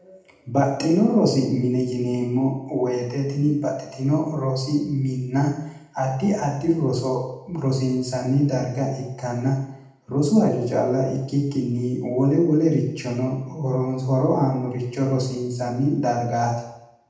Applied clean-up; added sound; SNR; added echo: none; none; none; reverberation time 0.8 s.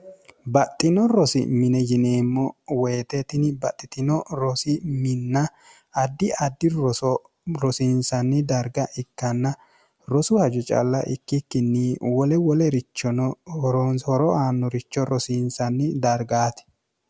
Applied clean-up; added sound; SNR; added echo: none; none; none; none.